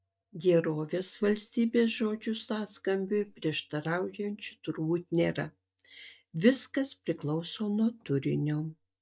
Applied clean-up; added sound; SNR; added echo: neural mask model DeepFilterNet 3.